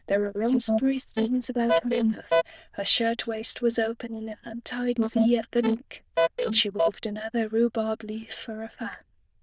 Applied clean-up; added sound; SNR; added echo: neural diffusion model UNIVERSE++.